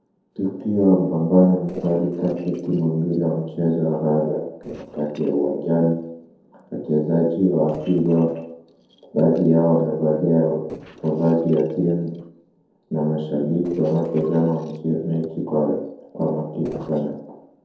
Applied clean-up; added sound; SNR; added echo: neural separator model SepFormer DNS4.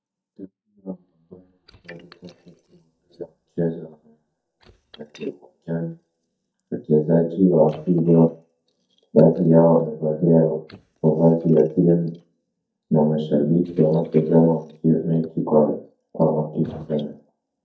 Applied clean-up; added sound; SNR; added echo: neural mask model DeepFilterNet 3.